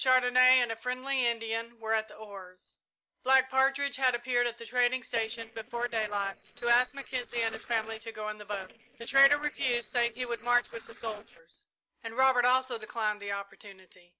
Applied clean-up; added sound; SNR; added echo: neural separator model SepFormer DNS4.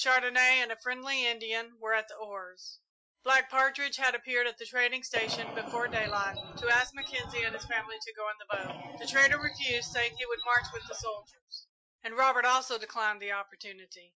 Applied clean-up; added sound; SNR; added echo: classical method Wiener filter.